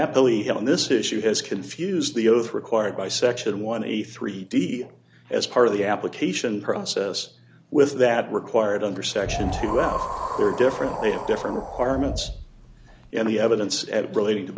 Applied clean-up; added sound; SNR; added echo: none; Wind; 7 dB; none.